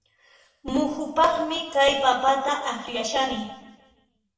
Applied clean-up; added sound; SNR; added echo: none; none; none; reverberation time 1.0 s.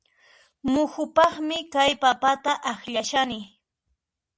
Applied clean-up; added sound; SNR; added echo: none; none; none; none.